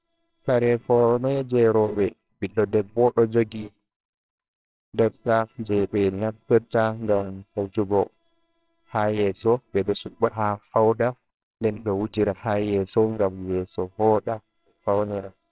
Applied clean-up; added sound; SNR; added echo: neural separator model SepFormer WHAMR!.